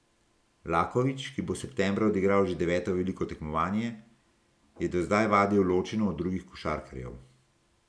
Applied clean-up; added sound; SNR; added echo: none; none; none; none.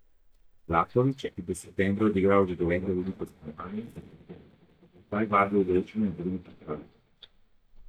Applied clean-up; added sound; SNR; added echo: neural mask model DeepFilterNet 3.